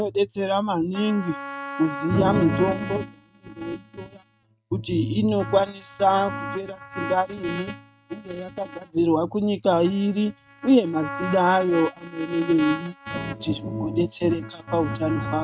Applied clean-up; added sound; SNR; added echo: neural mask model RNNoise.